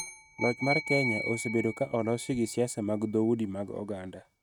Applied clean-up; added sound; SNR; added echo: neural mask model RNNoise.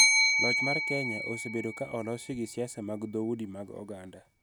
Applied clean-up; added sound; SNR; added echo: none; Bell; -5 dB; none.